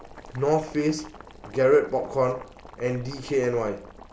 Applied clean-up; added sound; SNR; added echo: none; Boiling; 18 dB; none.